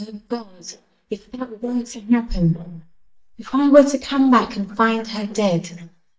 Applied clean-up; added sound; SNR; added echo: neural mask model DeepFilterNet 3.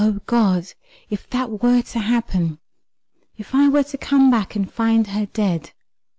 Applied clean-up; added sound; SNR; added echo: none; none; none; none.